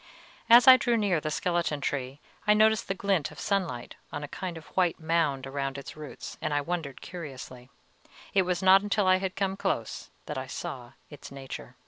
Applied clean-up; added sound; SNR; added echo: none; none; none; none.